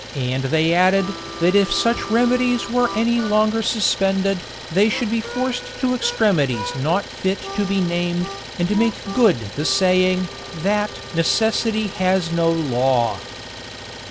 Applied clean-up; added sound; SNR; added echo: none; Harmonica + Idling; 12 dB; none.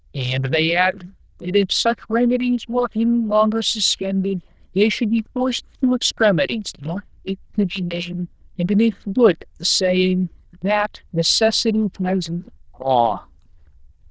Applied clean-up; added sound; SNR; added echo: neural diffusion model UNIVERSE++.